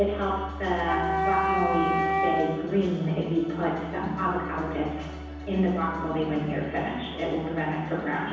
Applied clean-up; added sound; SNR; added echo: none; Wind instrument, woodwind instrument; 1 dB; reverberation time 1.1 s.